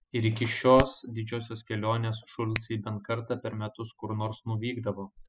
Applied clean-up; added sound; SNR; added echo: classical method spectral subtraction.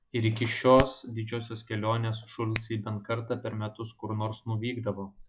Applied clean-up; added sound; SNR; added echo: classical method log-MMSE.